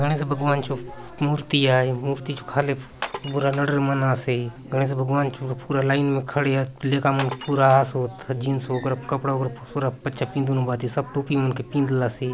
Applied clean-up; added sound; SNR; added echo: none; Glass; 16 dB; none.